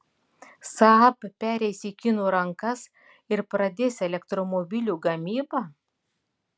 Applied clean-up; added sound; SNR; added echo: none; none; none; none.